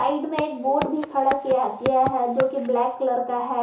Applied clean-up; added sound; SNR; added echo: none; Walk, footsteps; 12 dB; reverberation time 0.8 s.